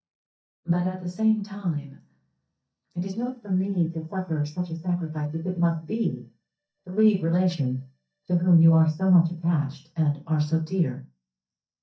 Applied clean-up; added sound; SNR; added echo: neural mask model DeepFilterNet 3.